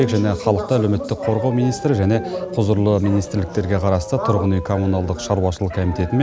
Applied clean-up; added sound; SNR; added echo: none; Dog; 17 dB; none.